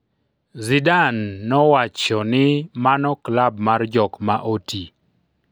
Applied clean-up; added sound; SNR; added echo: none; none; none; none.